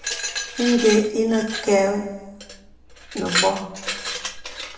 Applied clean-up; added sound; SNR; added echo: none; Glass; 6 dB; reverberation time 1.0 s.